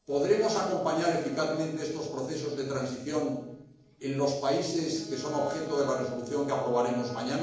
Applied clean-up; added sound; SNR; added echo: neural separator model SepFormer DNS4.